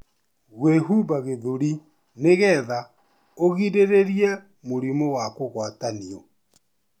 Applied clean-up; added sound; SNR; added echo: none; none; none; none.